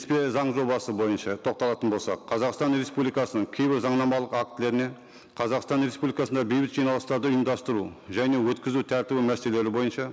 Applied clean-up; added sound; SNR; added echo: none; none; none; none.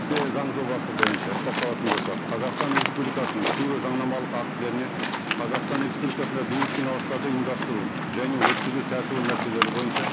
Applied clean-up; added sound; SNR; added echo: none; Waves, surf; -2 dB; none.